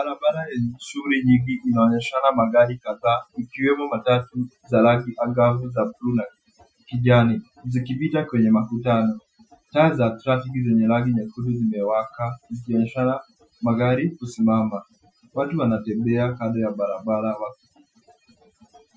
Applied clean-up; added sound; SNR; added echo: classical method Wiener filter.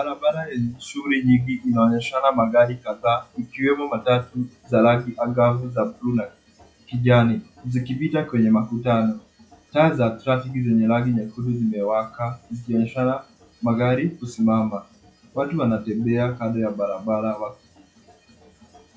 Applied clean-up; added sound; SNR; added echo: classical method log-MMSE.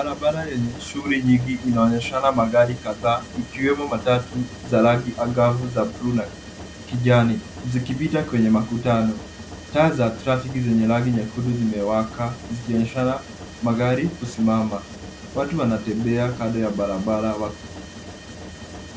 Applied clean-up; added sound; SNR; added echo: none; Mechanisms; 15 dB; none.